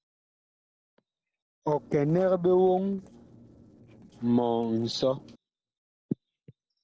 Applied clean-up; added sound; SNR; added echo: neural separator model SepFormer DNS4.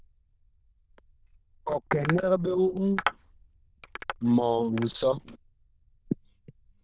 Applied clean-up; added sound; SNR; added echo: neural diffusion model UNIVERSE++.